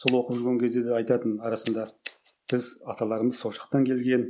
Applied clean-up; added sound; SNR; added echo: none; Scissors; 7 dB; none.